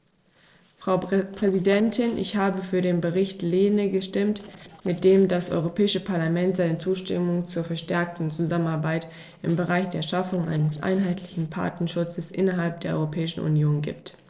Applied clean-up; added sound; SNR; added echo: neural separator model SepFormer DNS4.